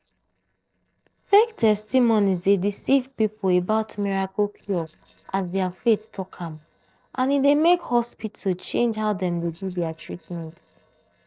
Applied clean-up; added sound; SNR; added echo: neural separator model SepFormer DNS4.